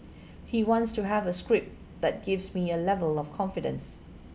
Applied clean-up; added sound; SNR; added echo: none; none; none; none.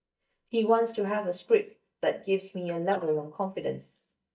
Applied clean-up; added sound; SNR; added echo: neural mask model DeepFilterNet 3.